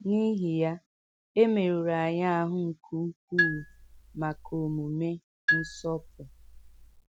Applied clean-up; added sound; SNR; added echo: none; Marimba, xylophone; 3 dB; none.